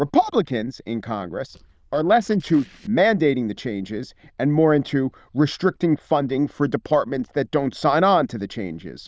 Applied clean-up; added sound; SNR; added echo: neural diffusion model UNIVERSE++.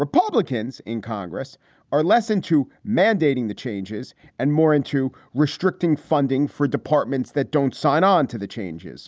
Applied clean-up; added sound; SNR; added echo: none; none; none; none.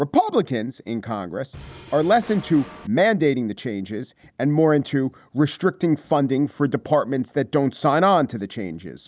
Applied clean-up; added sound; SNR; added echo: none; Drum kit; 18 dB; none.